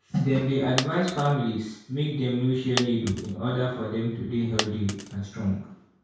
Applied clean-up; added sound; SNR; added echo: none; Coin (dropping); 11 dB; reverberation time 0.6 s.